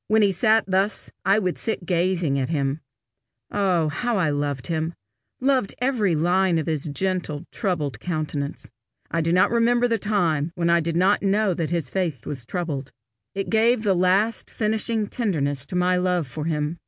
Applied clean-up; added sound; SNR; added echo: none; none; none; none.